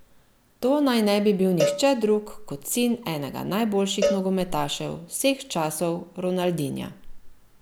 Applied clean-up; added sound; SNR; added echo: none; Cowbell; 7 dB; none.